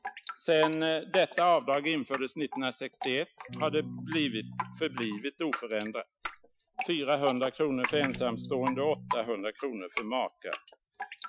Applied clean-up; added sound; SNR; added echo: classical method Wiener filter.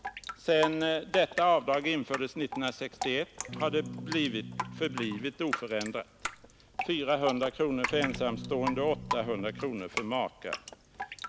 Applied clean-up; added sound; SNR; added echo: none; Drip + Electric guitar / Strum; 8 dB; none.